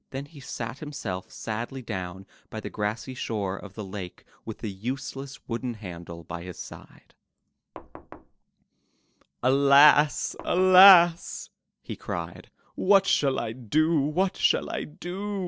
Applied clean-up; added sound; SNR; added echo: neural separator model SepFormer DNS4.